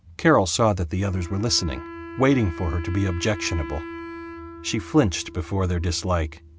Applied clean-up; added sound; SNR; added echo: none; Wind instrument, woodwind instrument; 14 dB; none.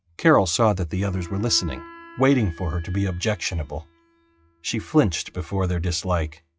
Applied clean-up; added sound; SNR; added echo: classical method log-MMSE.